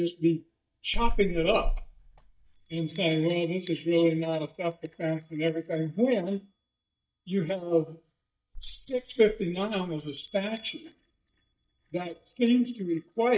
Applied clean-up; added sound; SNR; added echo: neural mask model DeepFilterNet 3.